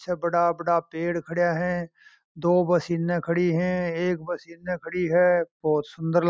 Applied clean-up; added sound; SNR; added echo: none; none; none; none.